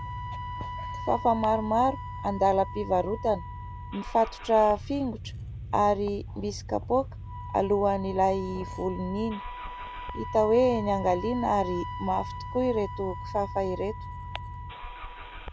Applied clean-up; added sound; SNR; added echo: none; Engine starting / Car + Wind instrument, woodwind instrument; 9 dB; none.